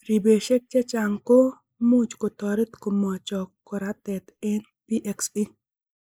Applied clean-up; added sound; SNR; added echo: neural mask model Resemble Enhance denoiser.